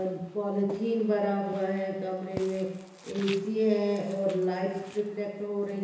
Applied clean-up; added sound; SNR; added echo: none; Walk, footsteps; 18 dB; reverberation time 1.0 s.